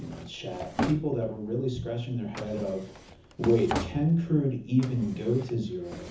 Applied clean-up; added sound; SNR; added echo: none; Drawer open or close; 10 dB; reverberation time 0.6 s.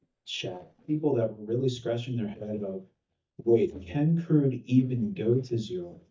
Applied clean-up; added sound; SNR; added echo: neural mask model DeepFilterNet 3.